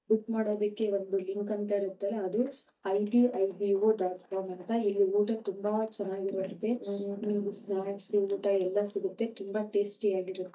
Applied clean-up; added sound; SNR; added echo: neural mask model DeepFilterNet 3.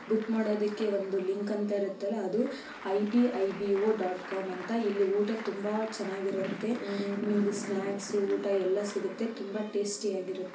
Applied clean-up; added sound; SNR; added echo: none; Applause; 17 dB; reverberation time 0.4 s.